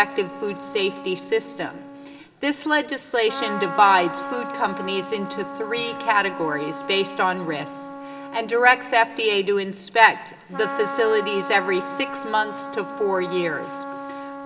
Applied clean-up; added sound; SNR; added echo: none; Trumpet; 10 dB; reverberation time 1.1 s.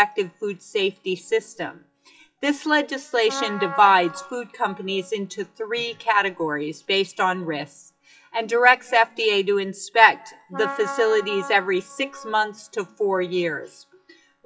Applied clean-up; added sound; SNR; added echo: classical method WPE with log-MMSE.